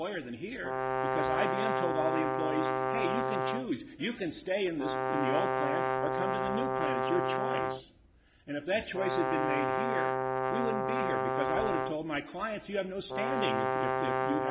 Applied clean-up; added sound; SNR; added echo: none; Brass instrument; -3 dB; none.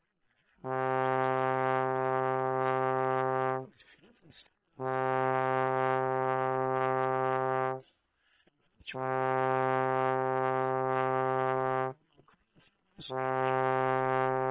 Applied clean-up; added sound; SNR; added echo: neural separator model SepFormer WHAM!.